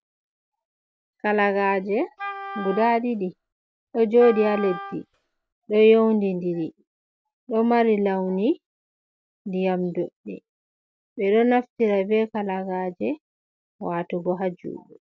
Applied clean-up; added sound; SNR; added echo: none; Wind instrument, woodwind instrument; 12 dB; none.